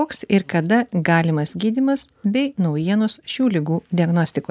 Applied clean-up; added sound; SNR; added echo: none; none; none; none.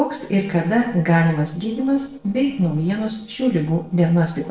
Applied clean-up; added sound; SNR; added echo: neural separator model SepFormer DNS4.